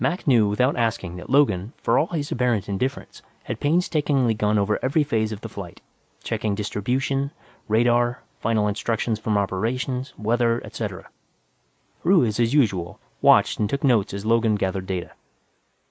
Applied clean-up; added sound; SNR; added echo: neural mask model Resemble Enhance denoiser.